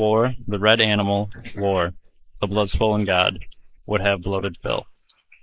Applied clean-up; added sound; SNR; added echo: neural mask model Resemble Enhance denoiser.